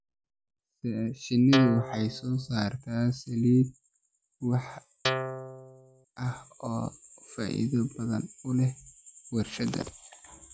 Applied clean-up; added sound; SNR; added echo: none; Guitar; 4 dB; none.